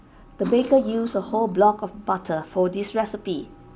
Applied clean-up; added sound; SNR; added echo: none; Cutlery, silverware; 16 dB; none.